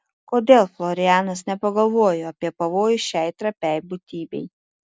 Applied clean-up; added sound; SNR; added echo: none; none; none; none.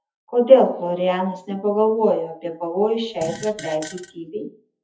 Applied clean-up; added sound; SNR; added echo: classical method WPE with log-MMSE.